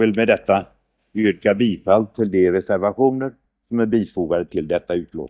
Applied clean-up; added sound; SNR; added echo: neural mask model DeepFilterNet 3.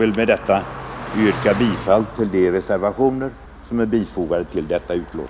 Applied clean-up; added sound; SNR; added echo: none; Car passing by; 13 dB; none.